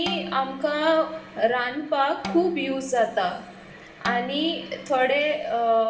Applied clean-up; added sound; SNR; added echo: none; Bowed string instrument; 14 dB; reverberation time 1.9 s.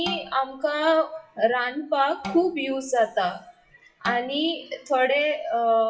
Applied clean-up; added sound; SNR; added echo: classical method WPE with log-MMSE.